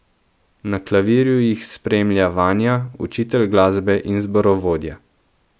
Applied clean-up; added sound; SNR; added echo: none; none; none; none.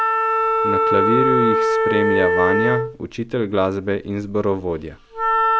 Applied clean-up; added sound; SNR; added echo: none; Wind instrument, woodwind instrument; -3 dB; none.